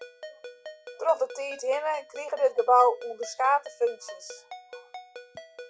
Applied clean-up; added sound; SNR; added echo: none; Ringtone; 17 dB; none.